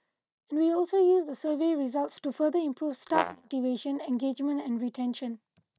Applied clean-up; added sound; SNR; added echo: neural mask model DeepFilterNet 3.